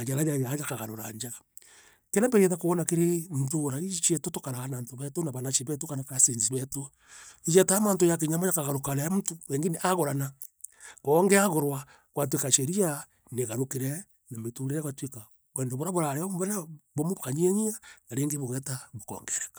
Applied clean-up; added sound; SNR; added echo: none; none; none; none.